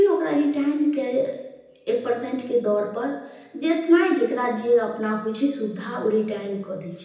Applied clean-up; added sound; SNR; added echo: none; none; none; reverberation time 0.9 s.